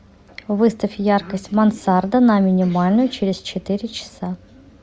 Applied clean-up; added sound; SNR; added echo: none; none; none; none.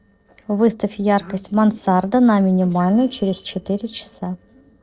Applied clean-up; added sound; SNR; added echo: neural separator model SepFormer DNS4.